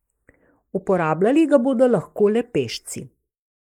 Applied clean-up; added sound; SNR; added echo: neural mask model Resemble Enhance denoiser.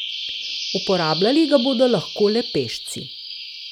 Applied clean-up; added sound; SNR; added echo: none; Bird vocalization, bird call, bird song; 8 dB; none.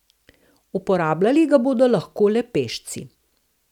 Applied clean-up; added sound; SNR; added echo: none; none; none; none.